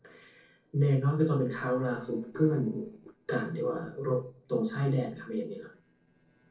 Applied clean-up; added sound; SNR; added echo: neural separator model SepFormer DNS4.